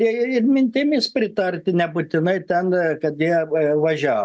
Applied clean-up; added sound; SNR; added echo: none; none; none; none.